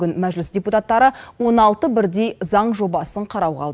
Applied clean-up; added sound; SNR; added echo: none; none; none; none.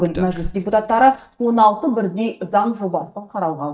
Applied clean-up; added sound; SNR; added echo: neural mask model DeepFilterNet 3.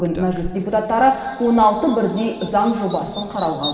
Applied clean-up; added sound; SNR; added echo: none; Bird vocalization, bird call, bird song; 13 dB; reverberation time 2.1 s.